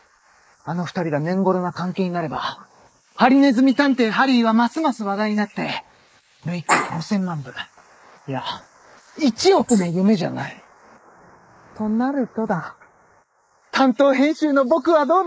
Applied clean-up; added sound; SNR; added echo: neural mask model Resemble Enhance denoiser.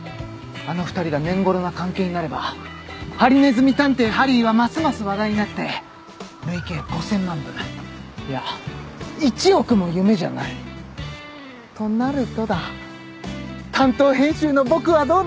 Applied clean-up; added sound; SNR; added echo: none; none; none; none.